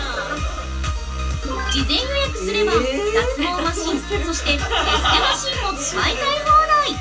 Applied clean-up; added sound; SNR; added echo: none; Ringtone; 19 dB; reverberation time 0.2 s.